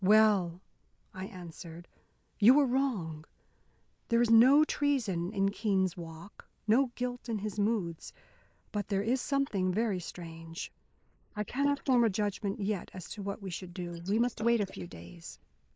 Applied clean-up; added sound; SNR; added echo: neural mask model Resemble Enhance denoiser.